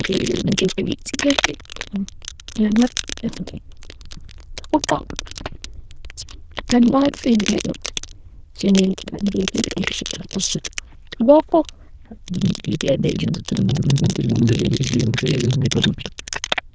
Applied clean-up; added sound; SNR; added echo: neural diffusion model UNIVERSE++.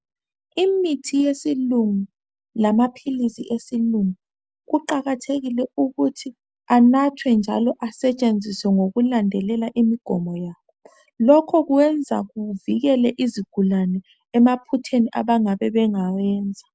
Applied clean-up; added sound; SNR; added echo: none; none; none; none.